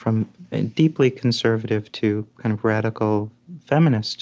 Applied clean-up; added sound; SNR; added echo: none; none; none; none.